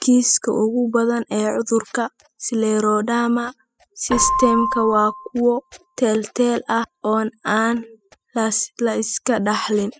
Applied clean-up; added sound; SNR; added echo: classical method spectral subtraction.